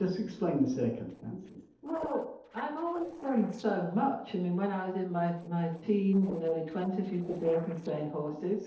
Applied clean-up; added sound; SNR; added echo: neural separator model SepFormer DNS4.